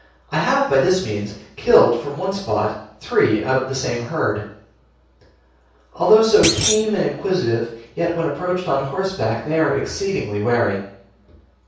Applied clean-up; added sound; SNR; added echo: none; Thump, thud; 3 dB; reverberation time 0.6 s.